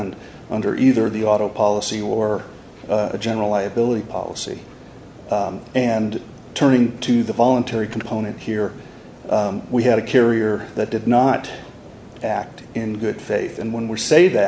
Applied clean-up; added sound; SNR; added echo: none; none; none; none.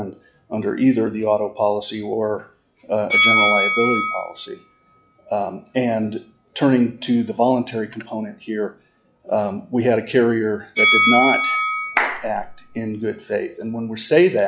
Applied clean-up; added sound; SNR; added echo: classical method log-MMSE.